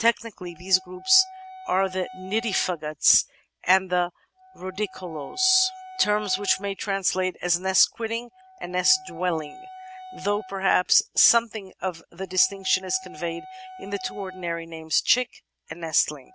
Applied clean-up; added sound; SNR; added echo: none; Wind instrument, woodwind instrument; 17 dB; none.